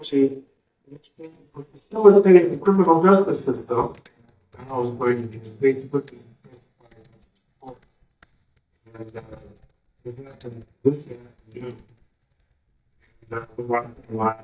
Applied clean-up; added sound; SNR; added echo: neural mask model DeepFilterNet 3.